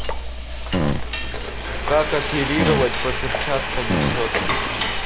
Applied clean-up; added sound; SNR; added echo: none; Fart + Frying (food); -3 dB; none.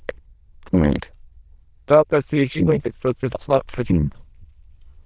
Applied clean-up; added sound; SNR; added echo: neural diffusion model UNIVERSE++.